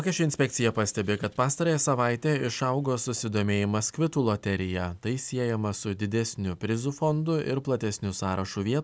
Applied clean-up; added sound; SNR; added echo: none; none; none; none.